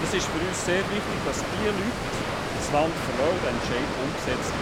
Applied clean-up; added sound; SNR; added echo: none; Water; 0 dB; none.